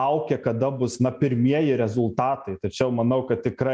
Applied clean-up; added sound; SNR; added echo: none; none; none; none.